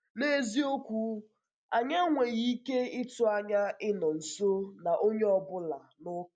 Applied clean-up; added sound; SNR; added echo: none; none; none; none.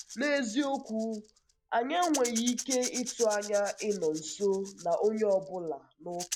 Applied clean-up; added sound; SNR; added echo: none; Rattle / Rattle (instrument); 11 dB; none.